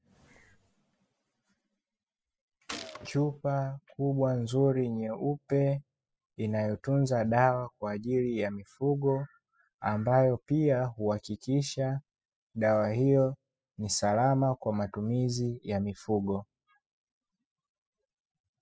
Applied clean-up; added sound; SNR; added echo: classical method spectral subtraction.